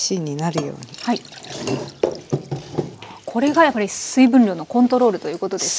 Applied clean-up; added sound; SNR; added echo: none; none; none; none.